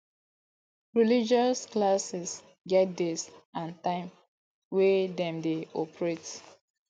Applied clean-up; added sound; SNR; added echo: none; none; none; none.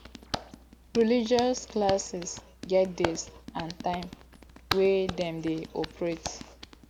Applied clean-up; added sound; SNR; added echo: none; Hands; 10 dB; none.